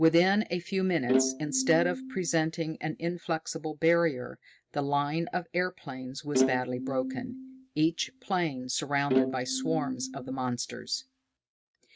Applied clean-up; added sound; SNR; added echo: neural mask model RNNoise.